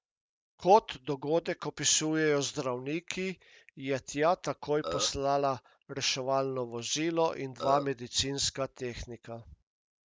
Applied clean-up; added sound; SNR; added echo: neural mask model DeepFilterNet 3.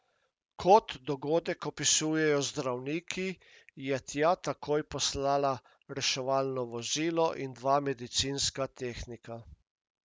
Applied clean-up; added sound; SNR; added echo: none; none; none; none.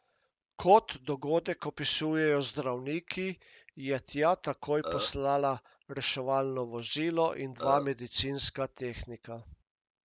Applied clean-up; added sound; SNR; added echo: none; Burping, eructation; 6 dB; none.